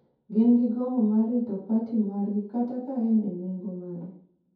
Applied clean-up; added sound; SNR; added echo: none; none; none; reverberation time 0.6 s.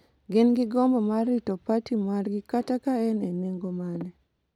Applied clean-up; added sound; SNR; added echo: none; none; none; none.